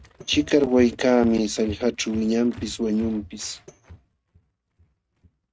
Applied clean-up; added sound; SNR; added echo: neural mask model RNNoise.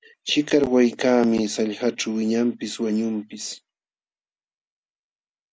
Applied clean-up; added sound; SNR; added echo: none; none; none; none.